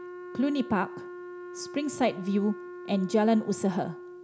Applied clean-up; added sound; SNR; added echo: none; Wind instrument, woodwind instrument; 12 dB; none.